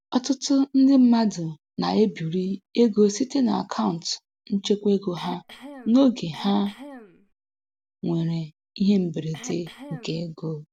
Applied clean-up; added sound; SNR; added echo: none; Cough; 19 dB; none.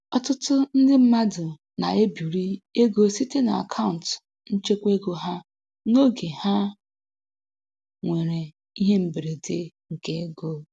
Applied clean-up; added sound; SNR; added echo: none; none; none; none.